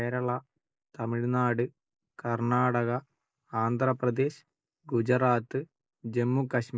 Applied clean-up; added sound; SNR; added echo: neural mask model Resemble Enhance denoiser.